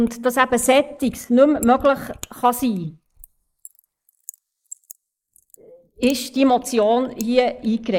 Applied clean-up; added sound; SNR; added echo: neural mask model Resemble Enhance denoiser.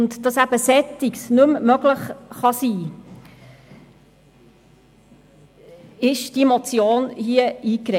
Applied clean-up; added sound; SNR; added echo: none; none; none; none.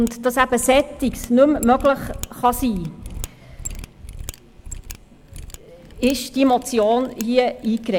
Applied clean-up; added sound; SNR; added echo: none; Mechanisms; 15 dB; none.